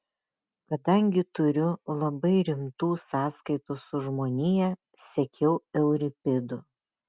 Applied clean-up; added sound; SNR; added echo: none; none; none; none.